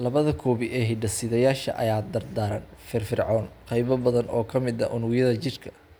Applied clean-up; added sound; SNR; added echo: none; none; none; none.